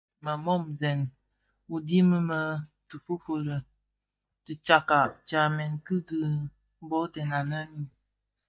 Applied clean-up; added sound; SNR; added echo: neural mask model DeepFilterNet 3.